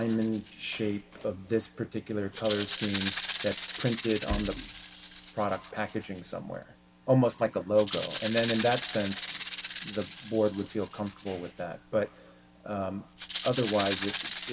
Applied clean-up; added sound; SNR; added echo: none; Rattle (instrument); 10 dB; none.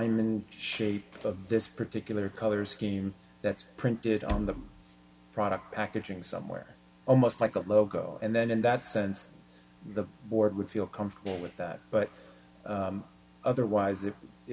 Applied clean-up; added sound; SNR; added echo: none; none; none; none.